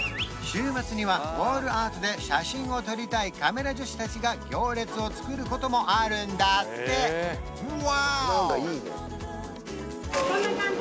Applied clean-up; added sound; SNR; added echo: none; none; none; none.